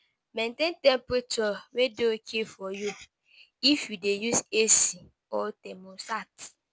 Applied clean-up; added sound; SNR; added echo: none; none; none; none.